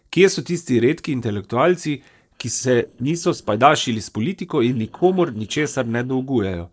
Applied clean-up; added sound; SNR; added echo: neural separator model SepFormer DNS4.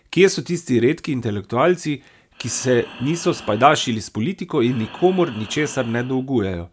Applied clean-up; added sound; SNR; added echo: none; Breathing; 19 dB; none.